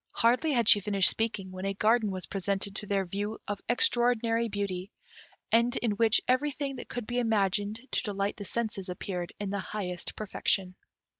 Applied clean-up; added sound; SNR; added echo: none; none; none; none.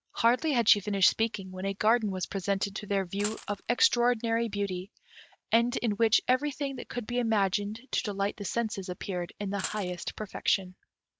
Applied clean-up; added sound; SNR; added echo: none; Coin (dropping); 12 dB; none.